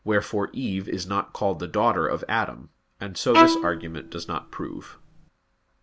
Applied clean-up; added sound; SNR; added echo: none; Bowed string instrument; -3 dB; none.